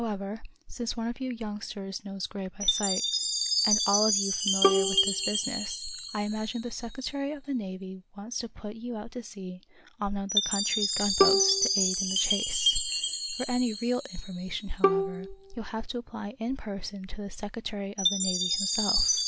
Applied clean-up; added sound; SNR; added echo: none; Bowed string instrument + Chime; -3 dB; none.